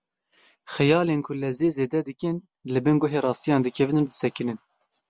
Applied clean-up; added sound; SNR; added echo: none; none; none; none.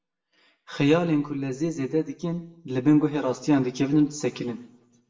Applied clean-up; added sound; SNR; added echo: none; none; none; reverberation time 0.7 s.